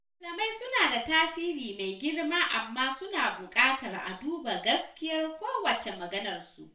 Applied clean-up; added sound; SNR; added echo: none; none; none; reverberation time 0.3 s.